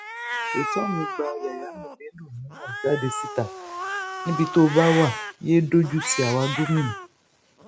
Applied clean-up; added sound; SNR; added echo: none; Cat; 8 dB; none.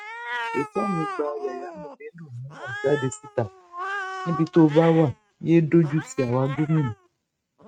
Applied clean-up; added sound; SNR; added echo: neural mask model RNNoise.